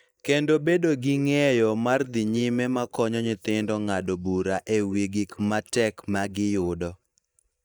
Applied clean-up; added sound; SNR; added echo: neural mask model DeepFilterNet 3.